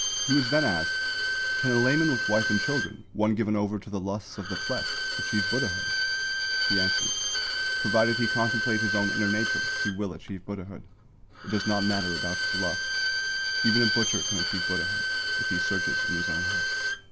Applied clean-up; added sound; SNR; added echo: none; Bowed string instrument; -2 dB; none.